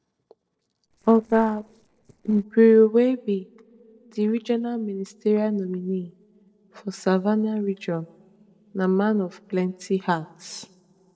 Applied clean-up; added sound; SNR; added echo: neural separator model SepFormer DNS4.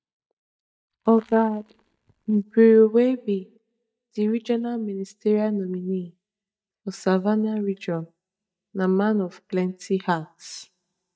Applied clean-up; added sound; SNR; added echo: neural mask model DeepFilterNet 3.